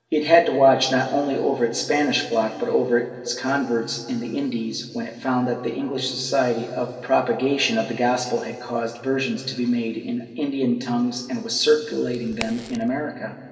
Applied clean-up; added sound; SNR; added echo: none; Crack; 15 dB; reverberation time 2.3 s.